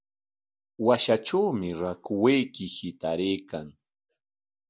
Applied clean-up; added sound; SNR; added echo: none; none; none; none.